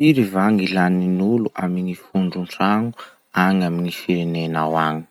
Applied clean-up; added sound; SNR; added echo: none; none; none; none.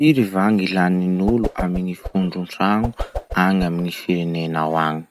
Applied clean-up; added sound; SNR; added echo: none; Whoosh, swoosh, swish; 10 dB; none.